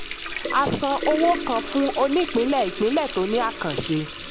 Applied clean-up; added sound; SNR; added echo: none; Water tap, faucet; 5 dB; none.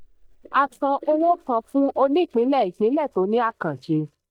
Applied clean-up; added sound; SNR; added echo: neural mask model DeepFilterNet 3.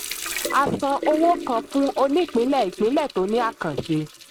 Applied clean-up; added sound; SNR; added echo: neural mask model RNNoise.